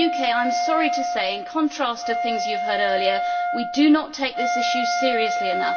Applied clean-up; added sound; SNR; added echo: none; Wind instrument, woodwind instrument; 1 dB; reverberation time 0.1 s.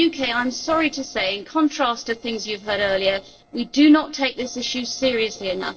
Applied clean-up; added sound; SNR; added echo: neural separator model SepFormer DNS4.